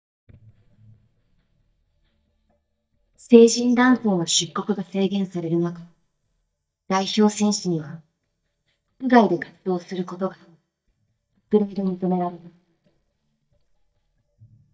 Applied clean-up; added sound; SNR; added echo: neural mask model DeepFilterNet 3.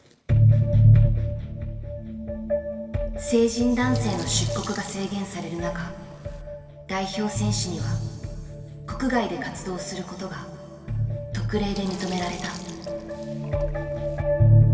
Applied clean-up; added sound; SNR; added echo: none; Sink (filling or washing); 19 dB; reverberation time 2.5 s.